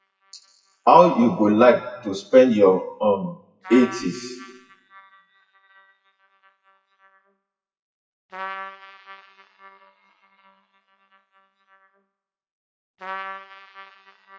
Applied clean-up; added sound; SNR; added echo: classical method WPE with log-MMSE.